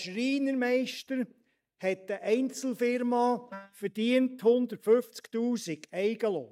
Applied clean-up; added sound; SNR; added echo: neural mask model DeepFilterNet 3.